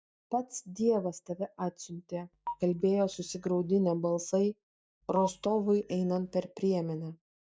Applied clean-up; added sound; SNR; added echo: neural mask model DeepFilterNet 3.